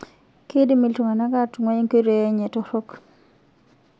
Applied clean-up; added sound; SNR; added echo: none; none; none; none.